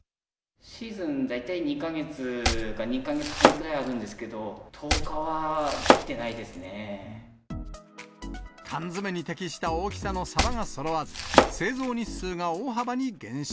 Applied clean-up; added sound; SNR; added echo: none; Domestic sounds, home sounds; -5 dB; none.